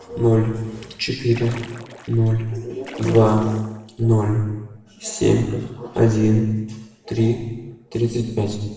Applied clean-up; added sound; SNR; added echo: none; Splash, splatter; 19 dB; reverberation time 1.0 s.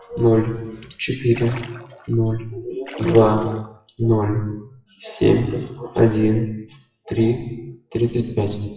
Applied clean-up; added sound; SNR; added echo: classical method WPE with log-MMSE.